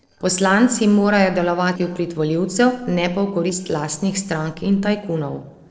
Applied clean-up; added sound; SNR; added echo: neural separator model SepFormer DNS4.